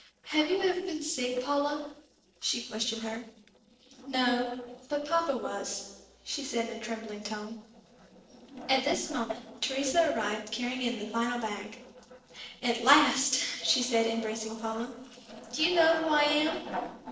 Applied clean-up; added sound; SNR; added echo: neural separator model SepFormer DNS4.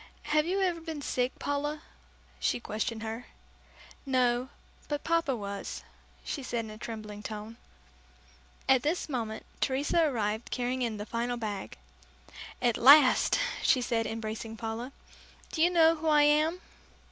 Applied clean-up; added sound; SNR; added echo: none; none; none; none.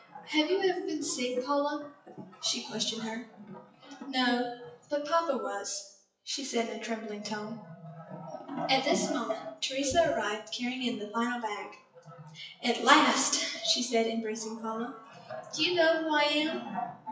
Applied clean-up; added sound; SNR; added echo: classical method WPE with log-MMSE.